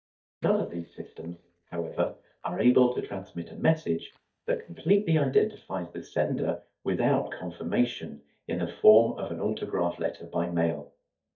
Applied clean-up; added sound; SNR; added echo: neural mask model DeepFilterNet 3.